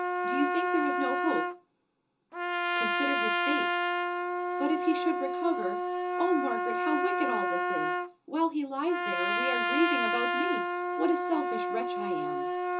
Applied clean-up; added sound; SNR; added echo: none; Trumpet; -3 dB; reverberation time 0.2 s.